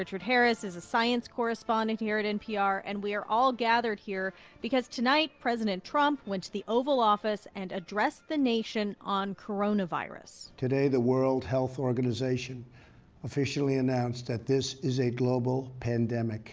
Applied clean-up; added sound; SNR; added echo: none; none; none; none.